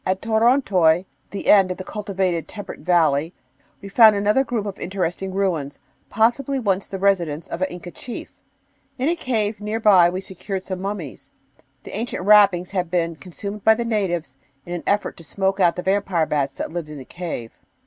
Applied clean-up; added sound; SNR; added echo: none; none; none; none.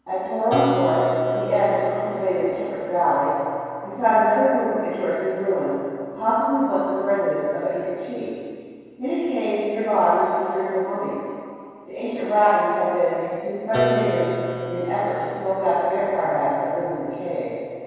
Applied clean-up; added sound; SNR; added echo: none; Keyboard (musical); 13 dB; reverberation time 2.2 s.